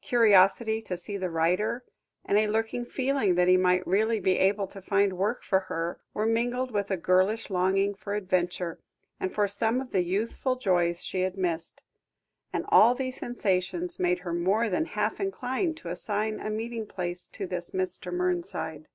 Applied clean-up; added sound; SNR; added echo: none; none; none; none.